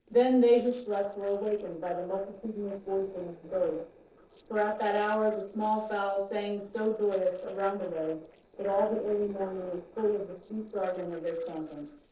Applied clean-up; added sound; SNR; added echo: neural separator model SepFormer DNS4.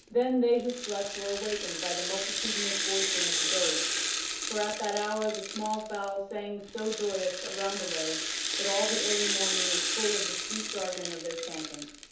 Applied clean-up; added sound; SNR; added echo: none; Rattle (instrument); 0 dB; reverberation time 0.5 s.